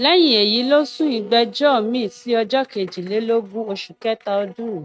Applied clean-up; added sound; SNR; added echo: neural mask model RNNoise.